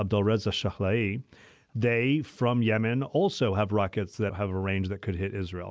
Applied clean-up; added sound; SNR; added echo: none; none; none; none.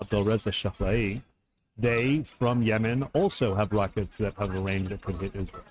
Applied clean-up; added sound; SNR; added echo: neural mask model RNNoise.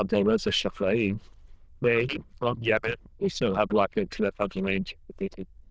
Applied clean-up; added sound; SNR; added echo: neural diffusion model UNIVERSE++.